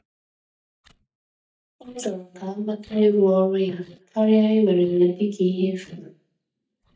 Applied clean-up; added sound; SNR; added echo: neural mask model DeepFilterNet 3.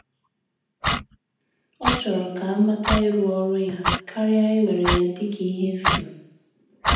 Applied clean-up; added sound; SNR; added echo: none; Clock; 3 dB; reverberation time 0.9 s.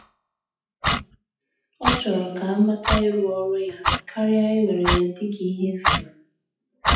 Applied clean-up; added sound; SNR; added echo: classical method WPE with log-MMSE.